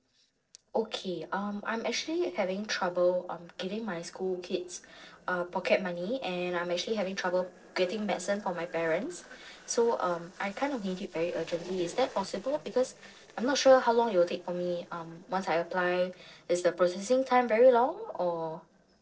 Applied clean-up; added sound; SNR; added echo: neural separator model SepFormer DNS4.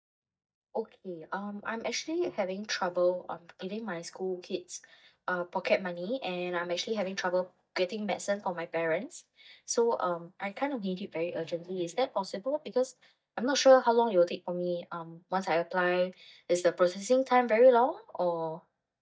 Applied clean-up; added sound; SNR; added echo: neural mask model DeepFilterNet 3.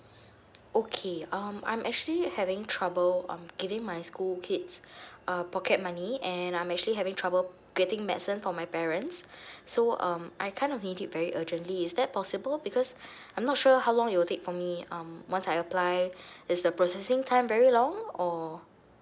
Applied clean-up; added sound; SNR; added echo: none; none; none; none.